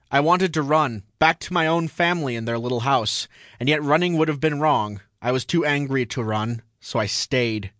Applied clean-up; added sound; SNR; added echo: none; none; none; none.